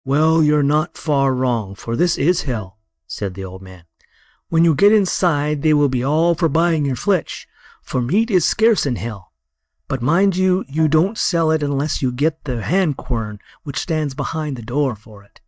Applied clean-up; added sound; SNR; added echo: neural mask model DeepFilterNet 3.